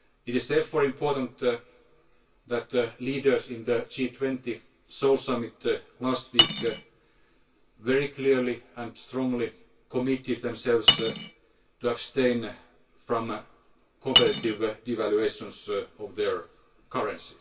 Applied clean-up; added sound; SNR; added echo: none; Cutlery, silverware; -2 dB; reverberation time 0.1 s.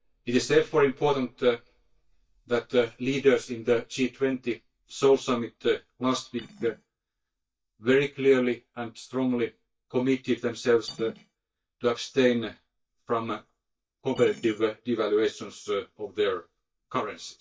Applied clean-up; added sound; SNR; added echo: neural mask model DeepFilterNet 3.